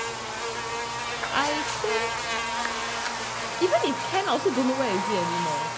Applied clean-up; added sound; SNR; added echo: none; Buzz; 0 dB; none.